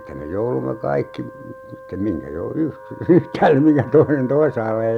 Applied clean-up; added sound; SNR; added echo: none; Wind instrument, woodwind instrument; 19 dB; none.